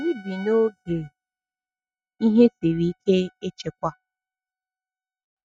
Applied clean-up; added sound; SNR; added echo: neural mask model RNNoise.